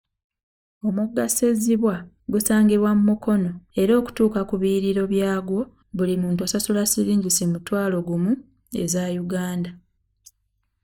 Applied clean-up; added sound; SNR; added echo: neural mask model DeepFilterNet 3.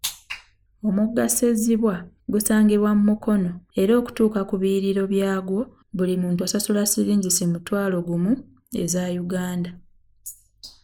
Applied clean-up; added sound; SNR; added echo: neural mask model Resemble Enhance denoiser.